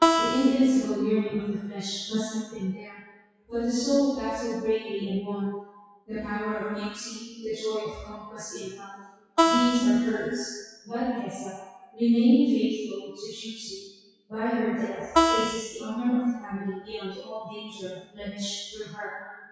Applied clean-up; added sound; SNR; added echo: classical method WPE with log-MMSE.